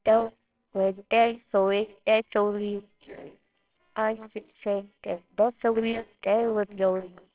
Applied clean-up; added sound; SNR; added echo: neural separator model SepFormer WHAMR!.